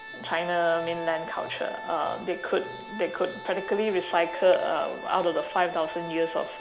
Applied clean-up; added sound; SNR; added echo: none; Organ; 13 dB; none.